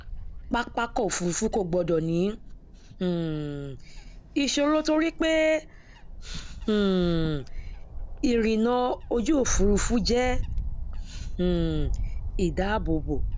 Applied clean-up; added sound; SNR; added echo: none; Wind / Bird; 5 dB; none.